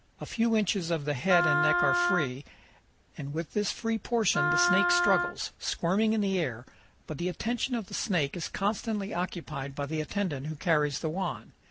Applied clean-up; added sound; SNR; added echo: none; Wind instrument, woodwind instrument; 0 dB; none.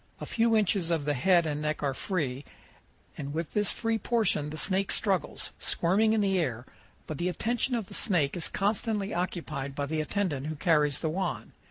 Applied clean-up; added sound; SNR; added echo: none; none; none; none.